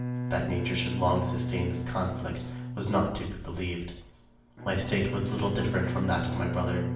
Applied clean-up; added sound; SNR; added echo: none; Bowed string instrument; 3 dB; reverberation time 0.6 s.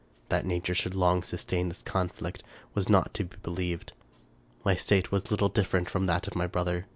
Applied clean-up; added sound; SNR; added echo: none; none; none; none.